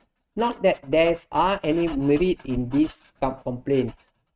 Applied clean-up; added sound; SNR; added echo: neural mask model RNNoise.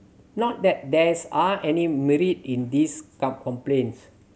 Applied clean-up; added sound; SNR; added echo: none; none; none; none.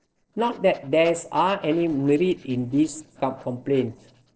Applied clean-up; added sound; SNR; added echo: neural separator model SepFormer DNS4.